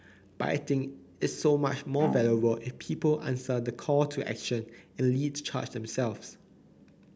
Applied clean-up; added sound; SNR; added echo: none; Bowed string instrument; 12 dB; none.